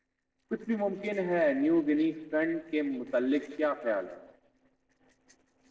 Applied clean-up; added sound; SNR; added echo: neural separator model SepFormer DNS4.